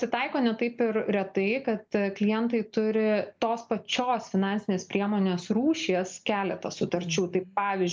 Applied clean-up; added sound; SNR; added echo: none; none; none; none.